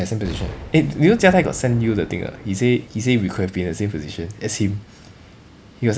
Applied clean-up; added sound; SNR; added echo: none; Explosion; 17 dB; none.